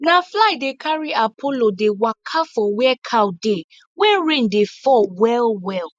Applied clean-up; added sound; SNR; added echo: neural mask model Resemble Enhance denoiser.